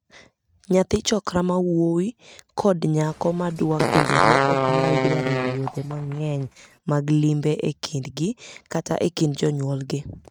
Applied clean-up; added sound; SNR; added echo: neural mask model RNNoise.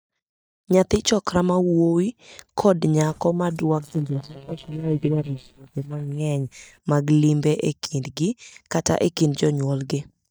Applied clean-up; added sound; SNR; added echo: neural mask model DeepFilterNet 3.